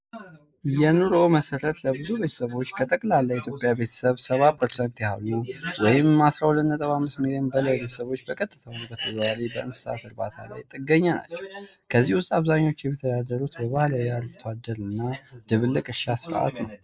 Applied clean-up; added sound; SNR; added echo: neural mask model Resemble Enhance denoiser.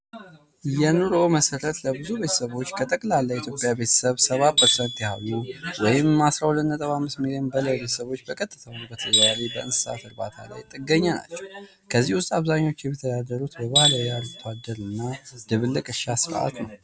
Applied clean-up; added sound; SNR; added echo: none; Tools; 4 dB; none.